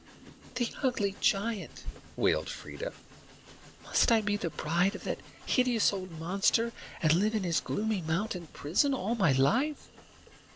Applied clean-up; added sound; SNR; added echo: none; Train; 20 dB; none.